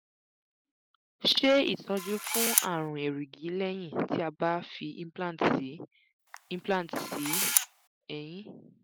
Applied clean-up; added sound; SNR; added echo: none; Camera; 1 dB; none.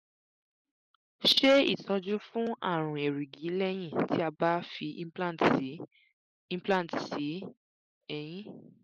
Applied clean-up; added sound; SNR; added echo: none; none; none; none.